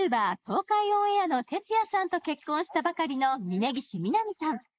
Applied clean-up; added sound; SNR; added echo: neural mask model Resemble Enhance denoiser.